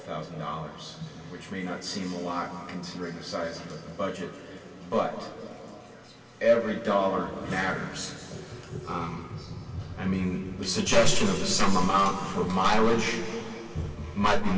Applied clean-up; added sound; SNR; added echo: none; none; none; reverberation time 2.6 s.